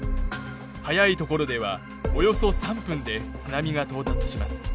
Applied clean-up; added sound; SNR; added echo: none; none; none; none.